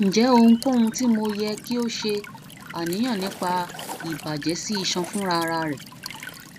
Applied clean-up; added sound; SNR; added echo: none; Walk, footsteps / Stream / Trickle, dribble / Chirp, tweet; 14 dB; none.